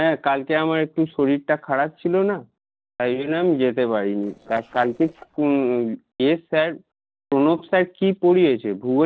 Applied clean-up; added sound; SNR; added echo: neural separator model SepFormer DNS4.